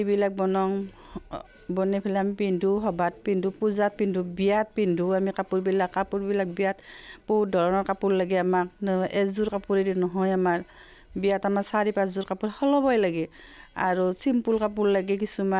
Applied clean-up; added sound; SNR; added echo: none; none; none; none.